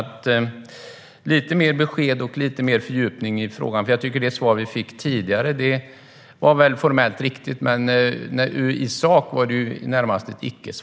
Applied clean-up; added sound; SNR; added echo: none; none; none; none.